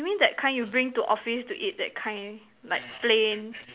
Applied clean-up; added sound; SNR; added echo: none; none; none; none.